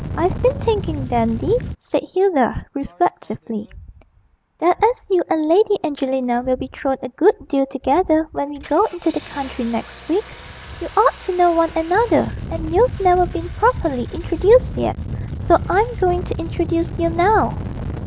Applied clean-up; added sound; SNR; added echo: none; Engine starting; 11 dB; none.